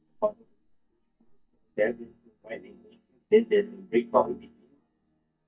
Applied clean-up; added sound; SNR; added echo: neural mask model DeepFilterNet 3.